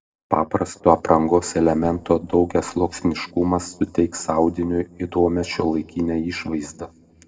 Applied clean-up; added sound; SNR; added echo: neural separator model SepFormer DNS4.